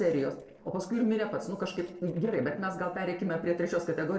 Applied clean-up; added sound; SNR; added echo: neural separator model SepFormer DNS4.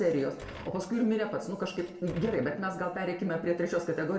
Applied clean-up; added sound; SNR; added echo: none; Door; 18 dB; reverberation time 0.8 s.